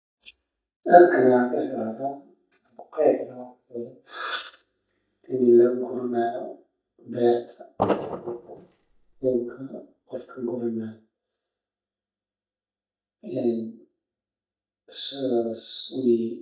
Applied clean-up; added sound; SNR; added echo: neural mask model DeepFilterNet 3.